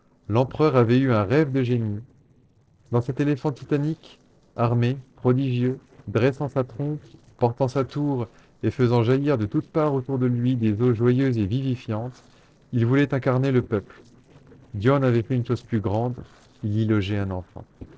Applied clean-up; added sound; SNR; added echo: neural separator model SepFormer DNS4.